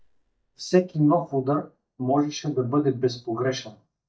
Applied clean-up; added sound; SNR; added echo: neural mask model DeepFilterNet 3.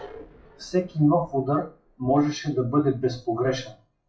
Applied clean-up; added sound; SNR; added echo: classical method WPE with log-MMSE.